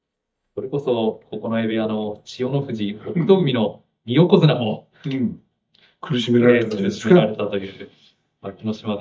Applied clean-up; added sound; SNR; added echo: neural mask model DeepFilterNet 3.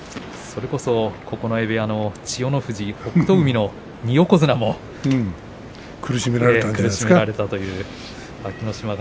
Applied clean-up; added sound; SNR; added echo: none; none; none; none.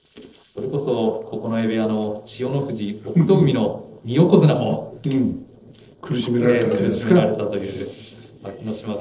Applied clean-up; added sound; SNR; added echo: neural separator model SepFormer DNS4.